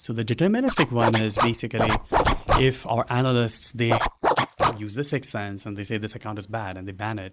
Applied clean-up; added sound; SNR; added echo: neural mask model Resemble Enhance denoiser.